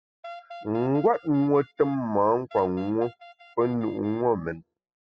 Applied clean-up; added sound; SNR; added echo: classical method spectral subtraction.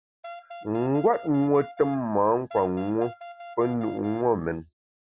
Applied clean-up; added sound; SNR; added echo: none; Wind instrument, woodwind instrument; 16 dB; none.